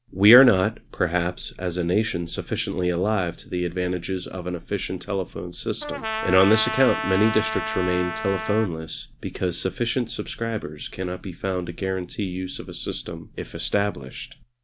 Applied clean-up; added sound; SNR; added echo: none; Trumpet; 6 dB; none.